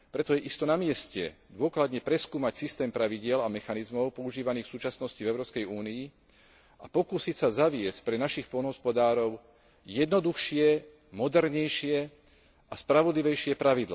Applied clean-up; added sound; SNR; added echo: none; none; none; none.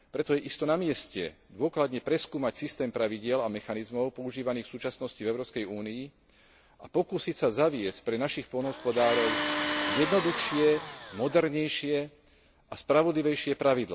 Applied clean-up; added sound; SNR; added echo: none; Tools; 3 dB; none.